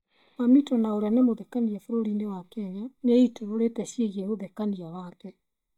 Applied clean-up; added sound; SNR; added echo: neural mask model DeepFilterNet 3.